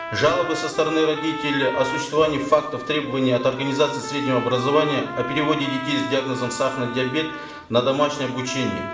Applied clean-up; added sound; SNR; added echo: none; Trumpet; 9 dB; reverberation time 0.9 s.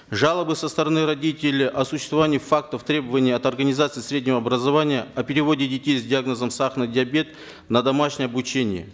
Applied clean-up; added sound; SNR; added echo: none; none; none; none.